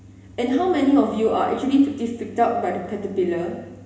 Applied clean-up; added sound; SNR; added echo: none; none; none; reverberation time 1.0 s.